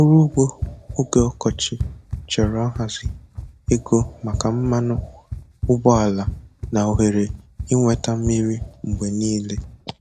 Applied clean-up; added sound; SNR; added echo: none; Run; 10 dB; none.